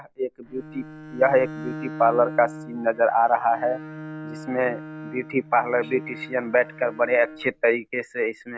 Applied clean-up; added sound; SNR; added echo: none; Bowed string instrument; 14 dB; none.